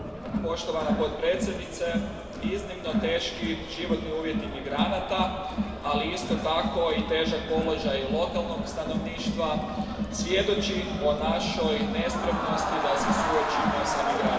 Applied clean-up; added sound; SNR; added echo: none; Crowd; 0 dB; reverberation time 2.5 s.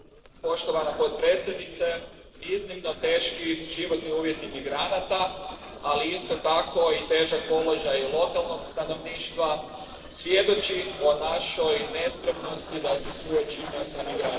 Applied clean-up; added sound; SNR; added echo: neural separator model SepFormer DNS4.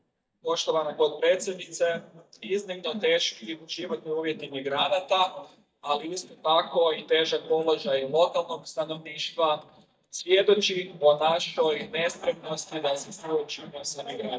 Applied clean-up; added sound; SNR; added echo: neural mask model DeepFilterNet 3.